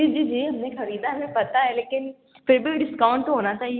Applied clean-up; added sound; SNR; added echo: none; none; none; none.